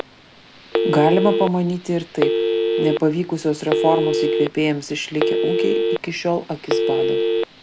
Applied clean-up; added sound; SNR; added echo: none; Telephone; -1 dB; none.